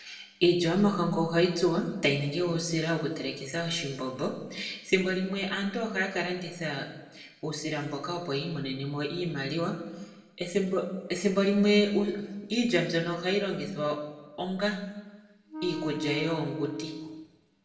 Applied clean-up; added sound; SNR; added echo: none; Wind instrument, woodwind instrument; 9 dB; reverberation time 1.0 s.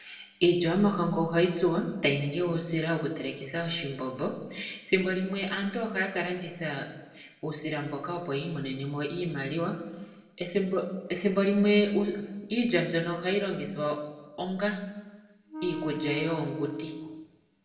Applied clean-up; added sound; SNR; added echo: neural separator model SepFormer DNS4.